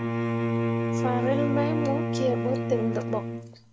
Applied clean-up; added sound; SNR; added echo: none; Bowed string instrument; -3 dB; none.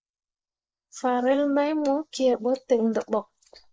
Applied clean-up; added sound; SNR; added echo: neural mask model Resemble Enhance denoiser.